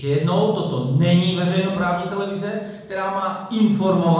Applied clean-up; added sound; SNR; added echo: none; none; none; reverberation time 0.8 s.